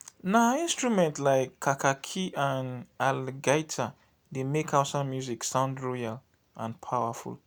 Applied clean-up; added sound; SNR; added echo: none; none; none; none.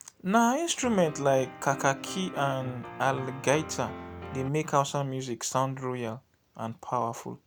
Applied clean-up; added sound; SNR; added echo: none; Piano; 12 dB; none.